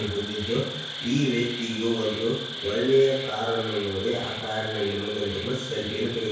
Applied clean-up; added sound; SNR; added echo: none; Insect; 9 dB; reverberation time 1.1 s.